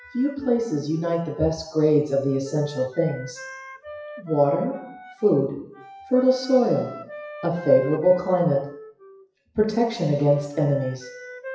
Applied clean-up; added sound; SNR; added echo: classical method WPE with log-MMSE.